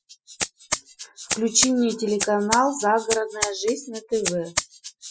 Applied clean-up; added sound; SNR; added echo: classical method Wiener filter.